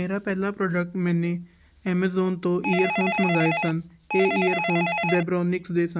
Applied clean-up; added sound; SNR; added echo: none; Telephone; 6 dB; none.